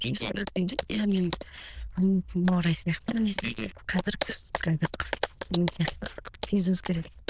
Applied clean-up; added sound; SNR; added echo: neural diffusion model UNIVERSE++.